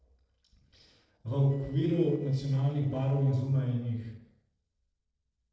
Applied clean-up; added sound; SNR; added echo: neural separator model SepFormer DNS4.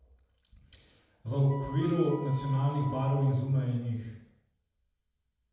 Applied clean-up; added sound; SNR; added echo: none; Wind instrument, woodwind instrument; 12 dB; reverberation time 0.7 s.